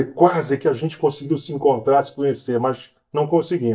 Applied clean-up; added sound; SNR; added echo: neural mask model DeepFilterNet 3.